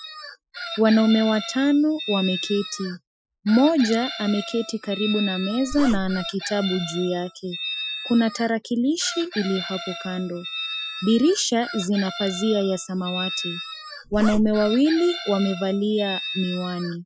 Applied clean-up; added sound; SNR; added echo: classical method Wiener filter.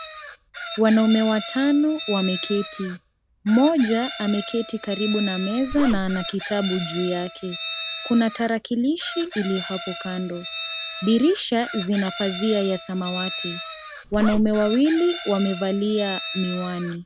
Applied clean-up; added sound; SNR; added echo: none; Zipper (clothing) + Chicken, rooster; 9 dB; none.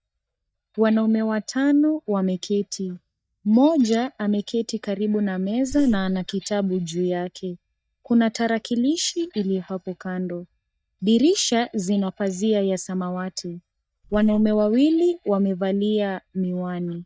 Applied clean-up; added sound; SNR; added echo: neural mask model DeepFilterNet 3.